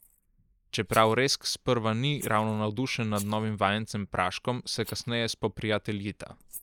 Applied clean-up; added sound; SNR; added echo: neural mask model Resemble Enhance denoiser.